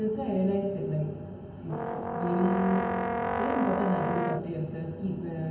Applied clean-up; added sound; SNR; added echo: none; Brass instrument; 2 dB; reverberation time 0.3 s.